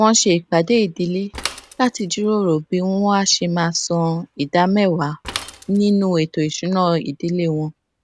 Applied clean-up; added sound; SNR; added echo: none; Mechanisms / Bicycle; 19 dB; none.